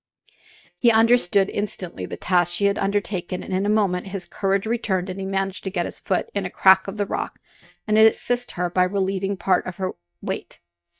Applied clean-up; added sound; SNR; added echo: neural mask model DeepFilterNet 3.